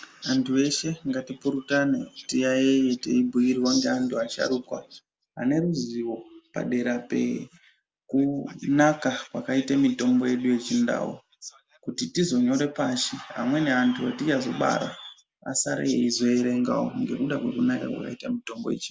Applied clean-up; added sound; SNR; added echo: none; none; none; none.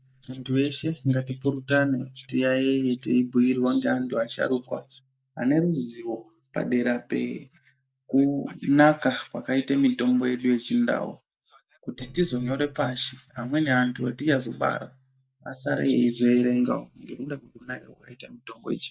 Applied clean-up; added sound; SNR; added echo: neural mask model DeepFilterNet 3.